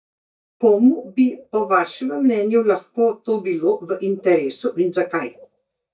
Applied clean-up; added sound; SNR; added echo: neural mask model DeepFilterNet 3.